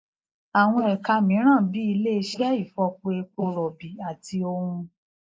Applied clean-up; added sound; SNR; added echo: neural mask model Resemble Enhance denoiser.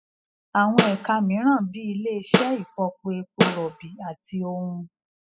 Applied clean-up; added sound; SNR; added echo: classical method spectral subtraction.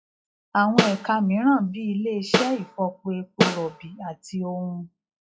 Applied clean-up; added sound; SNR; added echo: classical method log-MMSE.